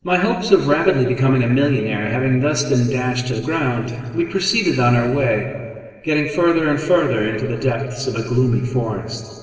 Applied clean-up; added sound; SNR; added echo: neural separator model SepFormer DNS4.